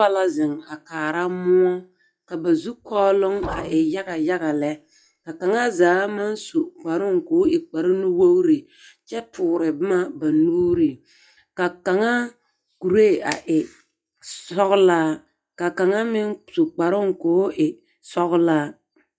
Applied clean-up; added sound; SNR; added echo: classical method log-MMSE.